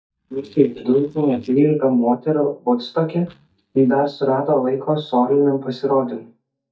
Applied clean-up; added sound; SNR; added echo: neural mask model DeepFilterNet 3.